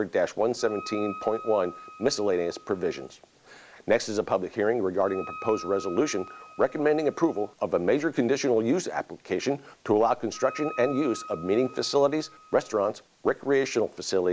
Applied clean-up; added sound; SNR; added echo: none; Wind instrument, woodwind instrument; 17 dB; none.